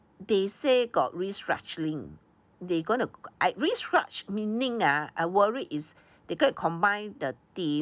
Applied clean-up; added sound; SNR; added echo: none; none; none; none.